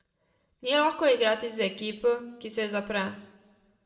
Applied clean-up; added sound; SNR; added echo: none; none; none; reverberation time 0.6 s.